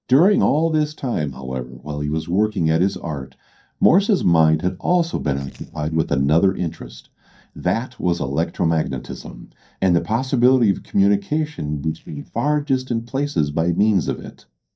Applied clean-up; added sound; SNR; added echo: neural mask model DeepFilterNet 3.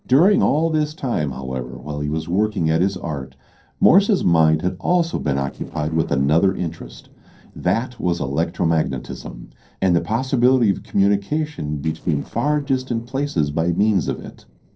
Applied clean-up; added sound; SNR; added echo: neural separator model SepFormer DNS4.